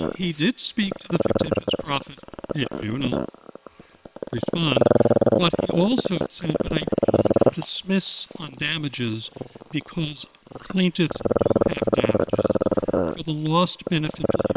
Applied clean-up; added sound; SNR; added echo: neural separator model SepFormer WHAM!.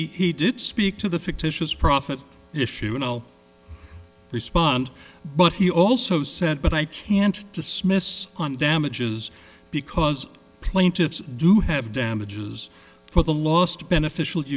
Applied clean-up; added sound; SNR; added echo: none; none; none; none.